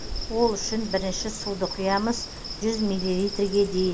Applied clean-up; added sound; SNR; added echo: none; Insect; 7 dB; none.